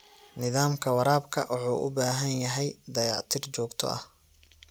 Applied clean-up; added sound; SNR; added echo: none; none; none; none.